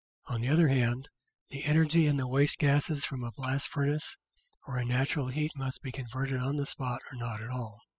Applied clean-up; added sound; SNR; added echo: classical method spectral subtraction.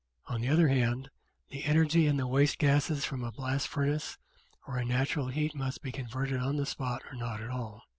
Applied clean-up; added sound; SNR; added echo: none; none; none; none.